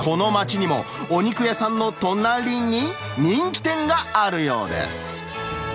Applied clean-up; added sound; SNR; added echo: none; none; none; none.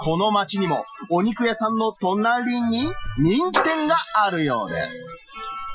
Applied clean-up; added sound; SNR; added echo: classical method Wiener filter.